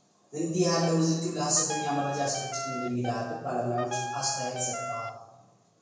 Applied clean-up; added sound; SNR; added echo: none; Wind instrument, woodwind instrument; 7 dB; reverberation time 1.0 s.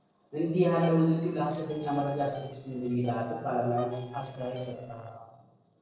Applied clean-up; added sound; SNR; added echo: neural separator model SepFormer DNS4.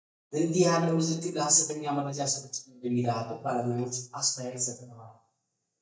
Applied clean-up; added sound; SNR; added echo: neural mask model DeepFilterNet 3.